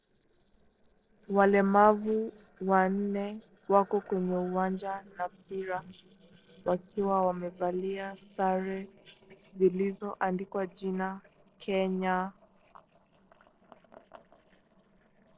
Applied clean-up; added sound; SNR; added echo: neural separator model SepFormer DNS4.